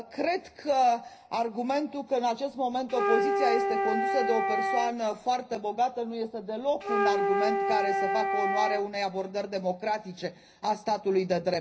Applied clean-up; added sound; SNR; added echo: none; Wind instrument, woodwind instrument; -1 dB; reverberation time 0.5 s.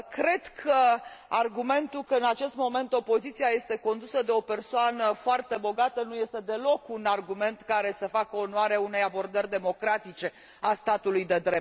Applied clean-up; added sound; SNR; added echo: none; none; none; none.